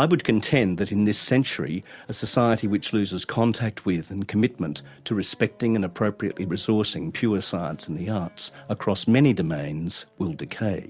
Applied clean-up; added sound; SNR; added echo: none; none; none; none.